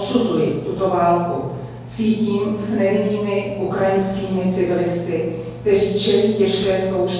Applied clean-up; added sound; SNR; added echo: none; Engine; 15 dB; reverberation time 1.3 s.